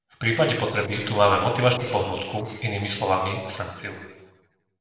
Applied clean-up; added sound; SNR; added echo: neural separator model SepFormer DNS4.